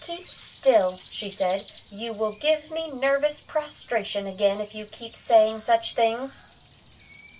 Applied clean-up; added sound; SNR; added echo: none; Crow; 15 dB; reverberation time 0.2 s.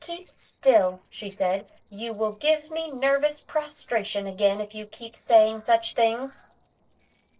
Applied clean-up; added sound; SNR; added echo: neural separator model SepFormer DNS4.